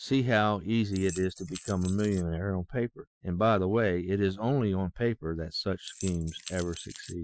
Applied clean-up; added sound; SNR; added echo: classical method Wiener filter.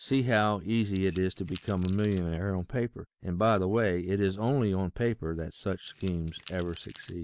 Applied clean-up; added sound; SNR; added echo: none; Rattle / Keys jangling; 15 dB; none.